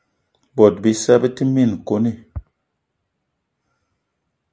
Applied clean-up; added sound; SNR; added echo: none; none; none; none.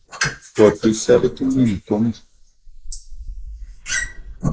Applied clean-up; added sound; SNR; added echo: neural mask model Resemble Enhance denoiser.